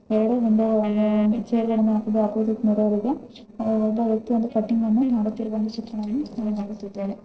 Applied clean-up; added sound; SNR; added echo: neural separator model SepFormer DNS4.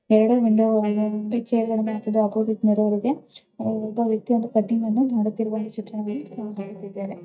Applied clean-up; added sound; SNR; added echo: neural mask model DeepFilterNet 3.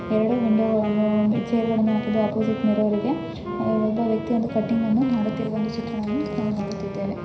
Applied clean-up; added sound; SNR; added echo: none; Wind instrument, woodwind instrument; 10 dB; reverberation time 0.5 s.